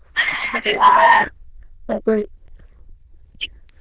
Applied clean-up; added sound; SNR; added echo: neural diffusion model UNIVERSE++.